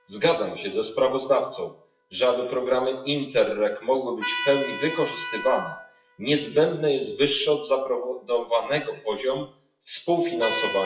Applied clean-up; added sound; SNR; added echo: classical method WPE with log-MMSE.